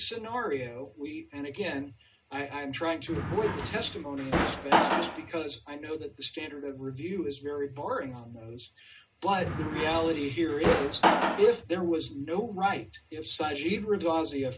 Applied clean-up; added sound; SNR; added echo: none; Drawer open or close; -2 dB; reverberation time 0.2 s.